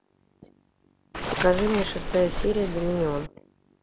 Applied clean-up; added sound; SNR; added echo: none; Waves, surf; 3 dB; none.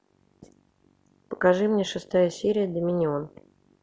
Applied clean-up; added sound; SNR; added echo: none; none; none; none.